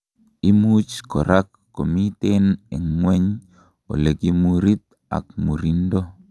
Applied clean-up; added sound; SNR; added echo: none; none; none; none.